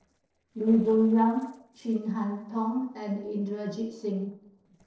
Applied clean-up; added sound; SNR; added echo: neural separator model SepFormer DNS4.